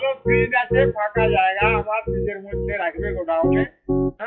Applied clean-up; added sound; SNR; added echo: classical method WPE with log-MMSE.